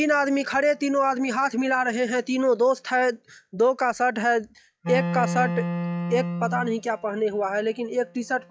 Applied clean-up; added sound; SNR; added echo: classical method log-MMSE.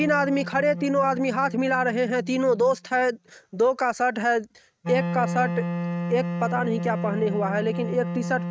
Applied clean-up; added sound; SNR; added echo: neural mask model RNNoise.